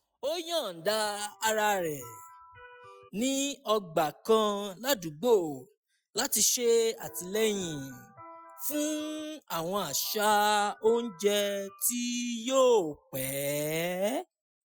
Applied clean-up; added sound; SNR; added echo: classical method Wiener filter.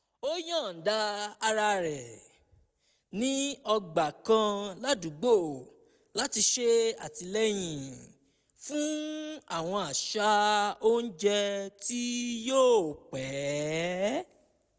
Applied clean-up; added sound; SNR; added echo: none; none; none; none.